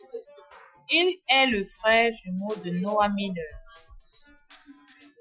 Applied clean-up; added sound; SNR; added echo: classical method Wiener filter.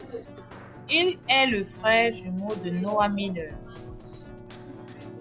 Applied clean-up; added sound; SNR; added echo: none; Keyboard (musical); 14 dB; none.